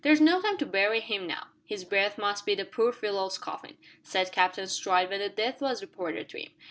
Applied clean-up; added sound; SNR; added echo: none; none; none; none.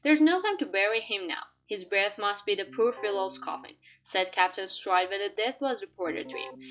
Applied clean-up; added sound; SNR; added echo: classical method log-MMSE.